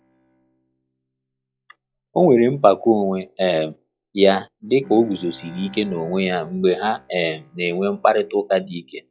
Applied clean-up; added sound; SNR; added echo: classical method log-MMSE.